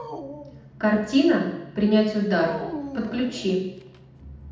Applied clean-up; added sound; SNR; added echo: none; Dog; 15 dB; reverberation time 0.8 s.